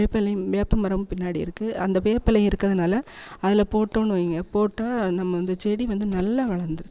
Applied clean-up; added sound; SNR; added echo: neural mask model Resemble Enhance denoiser.